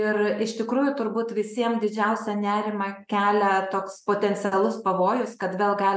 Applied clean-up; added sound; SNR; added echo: none; none; none; none.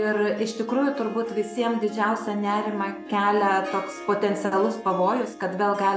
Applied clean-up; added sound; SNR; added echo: none; Harp; 14 dB; none.